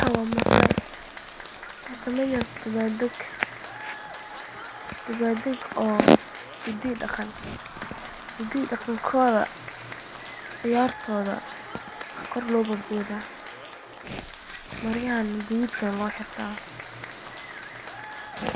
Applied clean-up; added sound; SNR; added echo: none; Applause / Crowd; 13 dB; none.